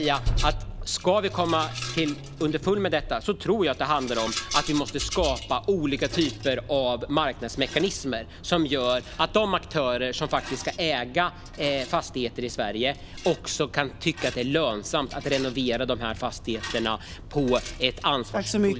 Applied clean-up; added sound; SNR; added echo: none; Accelerating, revving, vroom + Rattle; 9 dB; none.